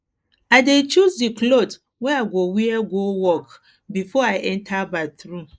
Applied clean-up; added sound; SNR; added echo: neural mask model Resemble Enhance denoiser.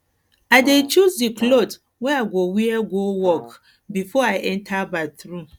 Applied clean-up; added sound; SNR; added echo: none; Brass instrument; 18 dB; none.